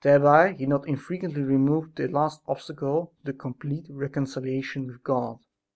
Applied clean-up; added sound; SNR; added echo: none; none; none; none.